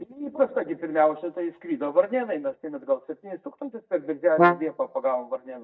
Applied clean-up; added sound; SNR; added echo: neural mask model DeepFilterNet 3.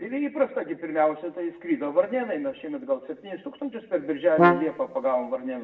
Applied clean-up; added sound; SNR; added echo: none; Brass instrument; -4 dB; reverberation time 0.6 s.